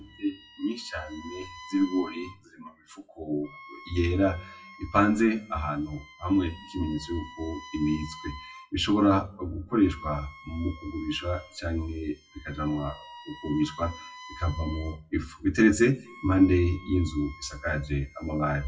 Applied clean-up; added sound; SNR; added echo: classical method WPE with log-MMSE.